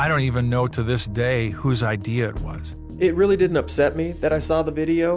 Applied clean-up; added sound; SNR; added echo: none; none; none; none.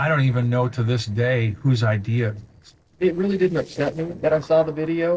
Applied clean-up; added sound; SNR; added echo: neural separator model SepFormer DNS4.